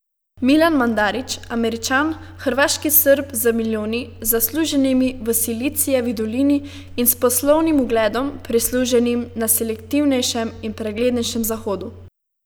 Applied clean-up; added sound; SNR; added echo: none; none; none; none.